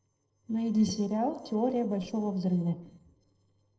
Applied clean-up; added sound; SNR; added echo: neural separator model SepFormer DNS4.